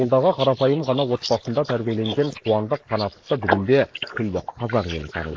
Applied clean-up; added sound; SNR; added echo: neural mask model Resemble Enhance denoiser.